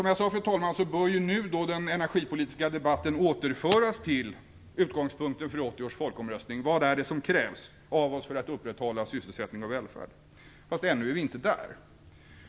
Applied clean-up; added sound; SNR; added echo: none; Rattle (instrument); -5 dB; none.